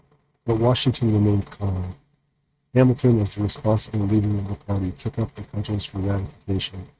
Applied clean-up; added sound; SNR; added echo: neural mask model RNNoise.